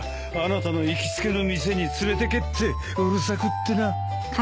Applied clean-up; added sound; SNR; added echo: none; none; none; none.